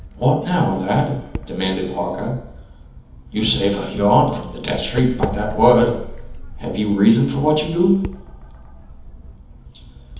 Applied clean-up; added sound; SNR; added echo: none; Tap; 14 dB; reverberation time 1.3 s.